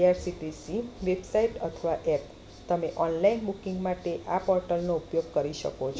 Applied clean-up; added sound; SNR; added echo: none; none; none; none.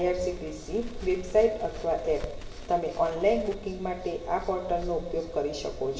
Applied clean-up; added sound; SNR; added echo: none; Crackle; 12 dB; reverberation time 0.8 s.